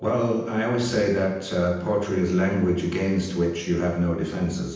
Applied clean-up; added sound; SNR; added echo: none; none; none; reverberation time 0.9 s.